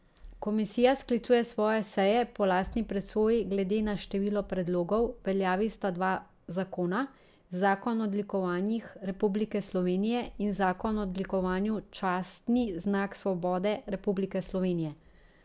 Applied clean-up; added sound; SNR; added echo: none; none; none; none.